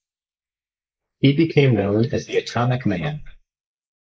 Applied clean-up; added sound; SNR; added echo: neural mask model Resemble Enhance denoiser.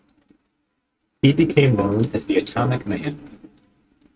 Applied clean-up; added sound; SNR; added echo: neural mask model RNNoise.